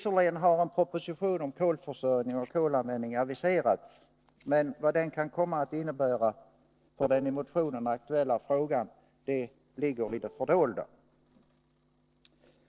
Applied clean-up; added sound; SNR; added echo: neural separator model SepFormer DNS4.